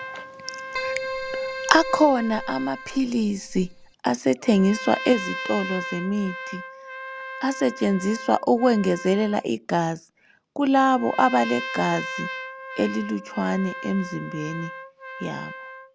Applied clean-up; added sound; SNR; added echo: none; Trumpet + Keyboard (musical); 10 dB; none.